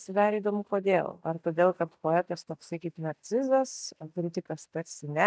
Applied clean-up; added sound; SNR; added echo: neural mask model DeepFilterNet 3.